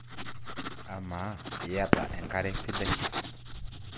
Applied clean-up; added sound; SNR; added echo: none; Fireworks + Writing; -1 dB; none.